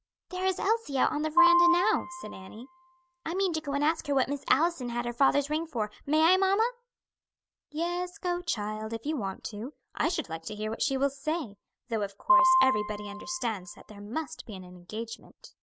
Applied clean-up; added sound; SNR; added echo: none; Piano; -3 dB; none.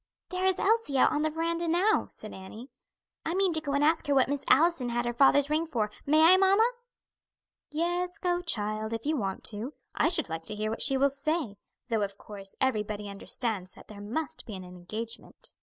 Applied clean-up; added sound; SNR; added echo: none; none; none; none.